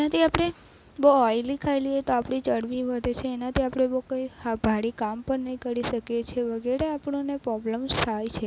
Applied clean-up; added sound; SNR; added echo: none; none; none; none.